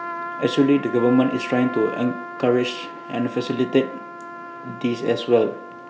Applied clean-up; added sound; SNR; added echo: none; Trumpet; 12 dB; none.